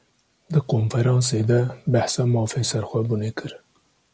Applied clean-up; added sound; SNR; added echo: none; none; none; none.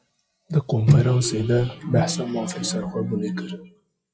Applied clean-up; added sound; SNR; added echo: classical method log-MMSE.